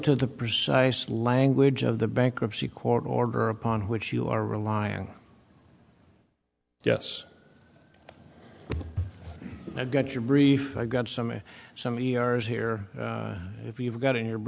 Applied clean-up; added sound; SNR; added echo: none; none; none; none.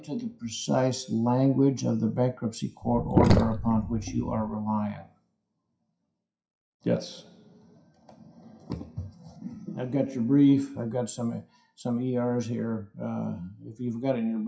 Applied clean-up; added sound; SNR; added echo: classical method WPE with log-MMSE.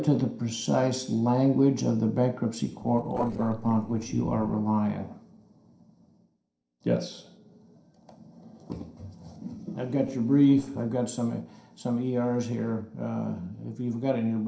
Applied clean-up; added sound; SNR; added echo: neural separator model SepFormer DNS4.